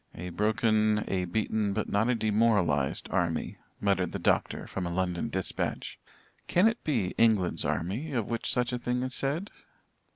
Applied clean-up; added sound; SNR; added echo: none; none; none; none.